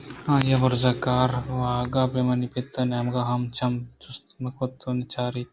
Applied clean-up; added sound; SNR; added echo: none; none; none; none.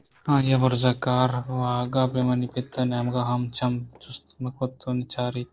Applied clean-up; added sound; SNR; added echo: neural separator model SepFormer DNS4.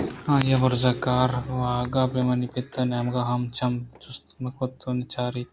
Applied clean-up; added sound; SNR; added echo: none; Motor vehicle (road); 19 dB; none.